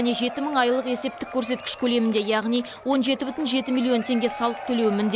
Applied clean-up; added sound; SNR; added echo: none; Applause / Crowd / Cheering; 13 dB; none.